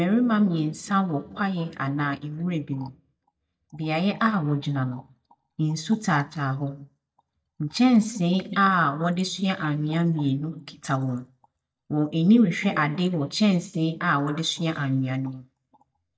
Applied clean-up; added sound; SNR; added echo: neural mask model DeepFilterNet 3.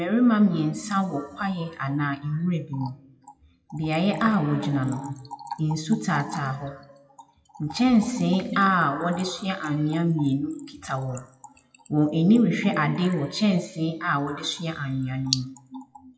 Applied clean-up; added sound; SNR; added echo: classical method WPE with log-MMSE.